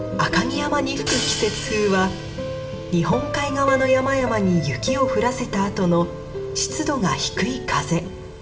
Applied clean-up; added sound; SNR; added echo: none; Hi-hat; 11 dB; reverberation time 1.4 s.